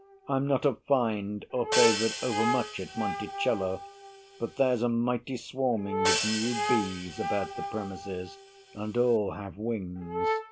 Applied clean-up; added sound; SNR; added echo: none; Brass instrument + Hi-hat; 4 dB; none.